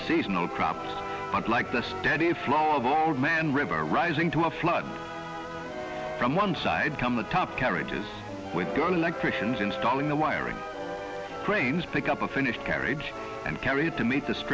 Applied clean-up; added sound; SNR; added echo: none; none; none; none.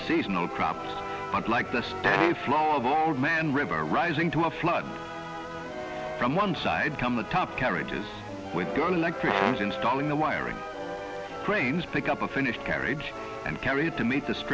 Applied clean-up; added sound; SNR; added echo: none; Brass instrument; 3 dB; none.